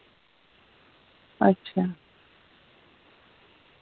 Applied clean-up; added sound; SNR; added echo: none; none; none; none.